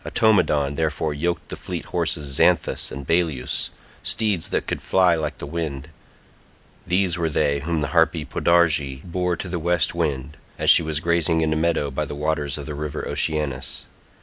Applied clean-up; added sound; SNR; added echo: none; none; none; none.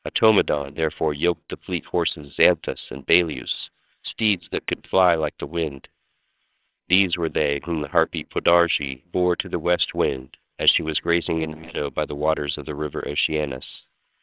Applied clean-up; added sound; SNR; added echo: neural separator model SepFormer WHAMR!.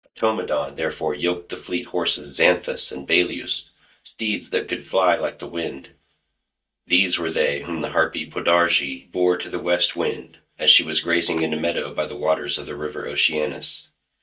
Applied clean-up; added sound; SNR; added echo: neural mask model DeepFilterNet 3.